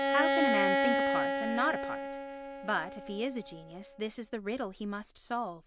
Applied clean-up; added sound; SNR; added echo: none; Bowed string instrument; -2 dB; none.